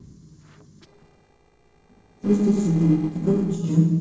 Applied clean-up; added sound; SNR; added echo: neural separator model SepFormer DNS4.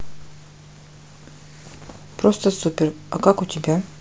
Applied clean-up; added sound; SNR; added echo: none; none; none; none.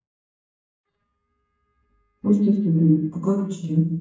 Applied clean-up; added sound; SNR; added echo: neural mask model DeepFilterNet 3.